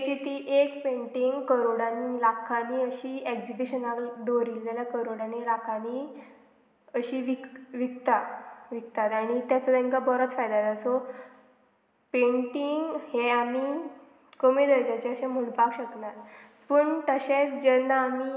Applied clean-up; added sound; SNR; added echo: none; none; none; none.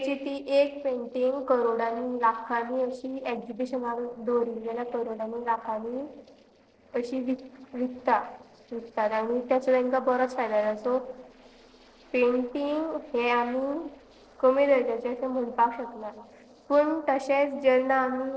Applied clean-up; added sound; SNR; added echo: neural separator model SepFormer DNS4.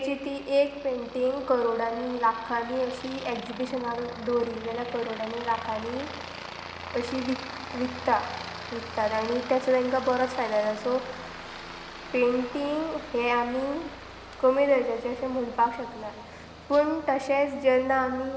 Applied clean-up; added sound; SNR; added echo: none; Aircraft; 13 dB; none.